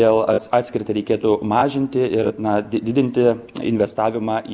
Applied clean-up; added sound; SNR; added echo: none; none; none; none.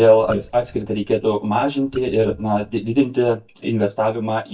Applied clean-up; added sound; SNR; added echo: neural mask model DeepFilterNet 3.